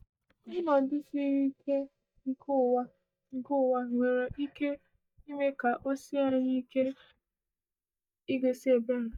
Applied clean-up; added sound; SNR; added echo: neural mask model DeepFilterNet 3.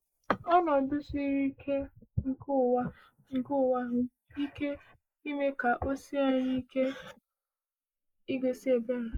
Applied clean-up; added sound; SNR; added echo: neural mask model Resemble Enhance denoiser.